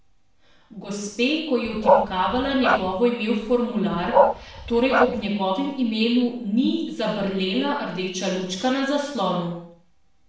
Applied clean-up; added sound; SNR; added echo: none; Bark; -2 dB; reverberation time 0.6 s.